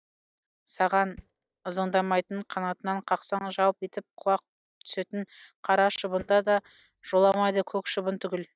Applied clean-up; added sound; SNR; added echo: neural mask model DeepFilterNet 3.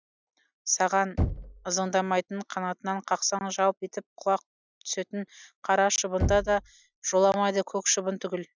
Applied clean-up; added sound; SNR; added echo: classical method Wiener filter.